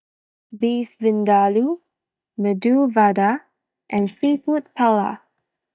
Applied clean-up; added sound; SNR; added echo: neural mask model DeepFilterNet 3.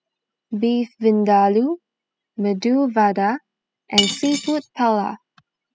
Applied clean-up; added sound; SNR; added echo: classical method spectral subtraction.